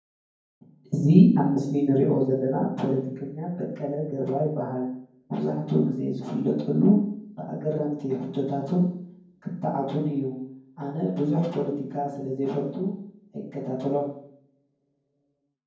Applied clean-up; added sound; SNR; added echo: none; none; none; reverberation time 0.9 s.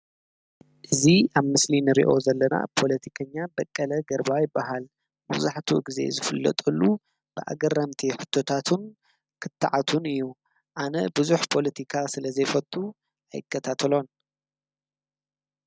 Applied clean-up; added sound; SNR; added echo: none; none; none; none.